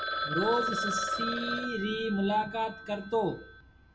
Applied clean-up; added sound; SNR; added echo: none; Telephone; 3 dB; reverberation time 0.2 s.